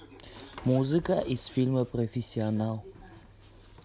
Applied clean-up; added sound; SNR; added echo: none; none; none; none.